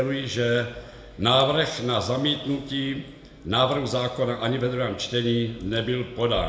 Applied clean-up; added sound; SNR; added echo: none; none; none; reverberation time 0.9 s.